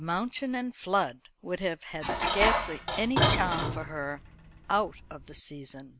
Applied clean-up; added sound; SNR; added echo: none; Dishes, pots, and pans; -1 dB; none.